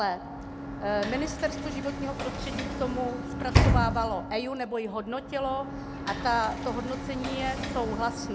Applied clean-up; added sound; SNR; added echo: none; Sliding door / Slam; 0 dB; none.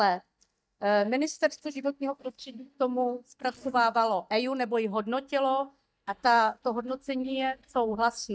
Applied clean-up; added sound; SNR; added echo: neural mask model DeepFilterNet 3.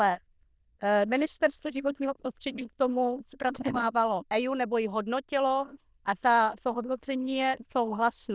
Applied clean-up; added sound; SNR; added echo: neural diffusion model UNIVERSE++.